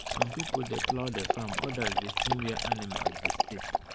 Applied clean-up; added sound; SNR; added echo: none; Dog; -5 dB; none.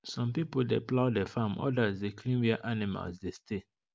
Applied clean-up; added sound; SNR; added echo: none; none; none; none.